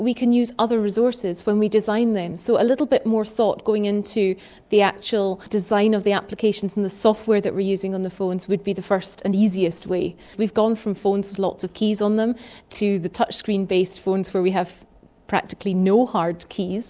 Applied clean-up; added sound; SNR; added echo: none; none; none; none.